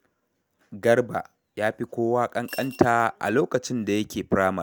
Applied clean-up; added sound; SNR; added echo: none; Coin (dropping) / Glass; 20 dB; none.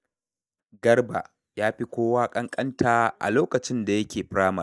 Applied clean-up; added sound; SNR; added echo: neural mask model DeepFilterNet 3.